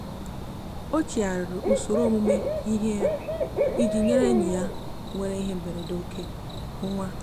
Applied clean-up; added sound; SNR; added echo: none; Cricket / Bird; 1 dB; none.